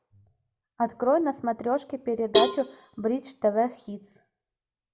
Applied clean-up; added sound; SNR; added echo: none; Cowbell; -2 dB; none.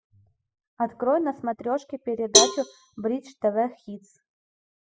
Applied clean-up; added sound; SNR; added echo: classical method spectral subtraction.